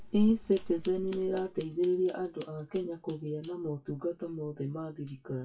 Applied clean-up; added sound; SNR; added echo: classical method WPE with log-MMSE.